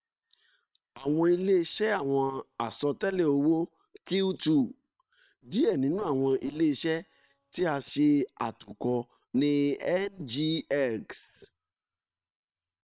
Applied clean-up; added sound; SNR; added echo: neural separator model SepFormer WHAM!.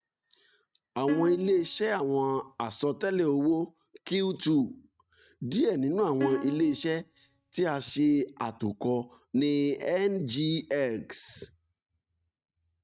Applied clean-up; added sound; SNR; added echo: neural mask model RNNoise.